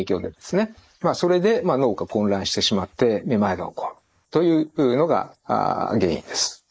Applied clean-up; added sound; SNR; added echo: neural mask model Resemble Enhance denoiser.